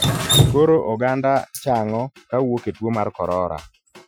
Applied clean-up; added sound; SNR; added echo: classical method Wiener filter.